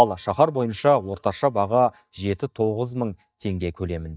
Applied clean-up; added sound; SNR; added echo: neural mask model DeepFilterNet 3.